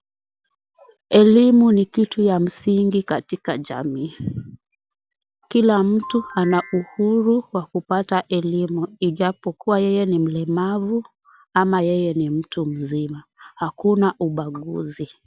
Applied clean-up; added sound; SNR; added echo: none; Ringtone / Chime; 17 dB; none.